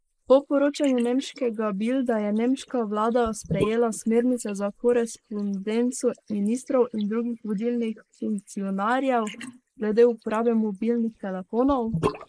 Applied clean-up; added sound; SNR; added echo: neural mask model Resemble Enhance denoiser.